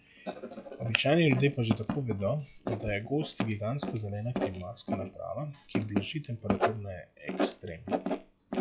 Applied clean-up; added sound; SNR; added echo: classical method log-MMSE.